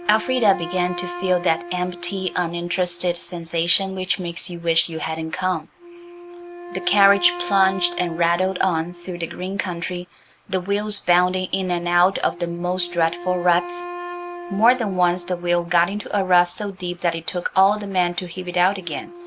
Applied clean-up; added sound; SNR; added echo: none; Wind instrument, woodwind instrument; 14 dB; none.